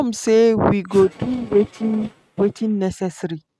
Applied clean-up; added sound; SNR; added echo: neural mask model RNNoise.